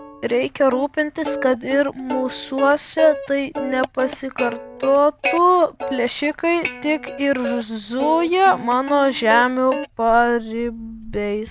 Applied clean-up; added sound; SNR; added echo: none; Plucked string instrument; 11 dB; none.